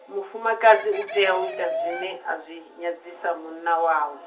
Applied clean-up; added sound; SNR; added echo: none; Chicken, rooster; 10 dB; reverberation time 0.3 s.